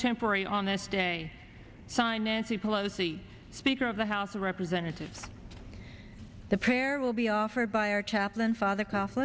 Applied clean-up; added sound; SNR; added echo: none; none; none; none.